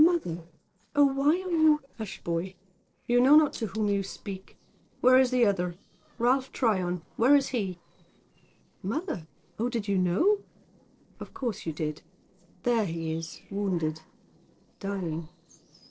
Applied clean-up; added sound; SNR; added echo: neural separator model SepFormer DNS4.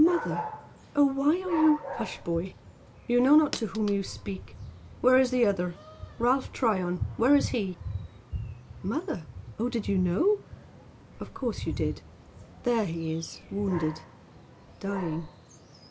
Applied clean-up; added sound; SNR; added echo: none; Dog; 11 dB; none.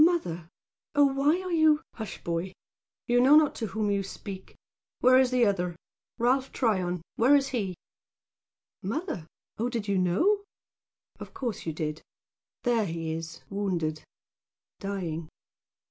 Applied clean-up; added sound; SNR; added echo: none; none; none; none.